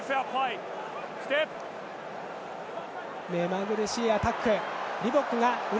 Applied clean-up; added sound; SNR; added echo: none; none; none; none.